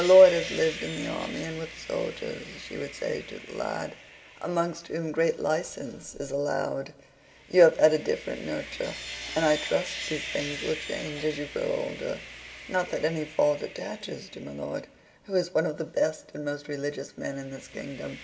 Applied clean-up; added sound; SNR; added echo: none; Sawing; 14 dB; reverberation time 0.5 s.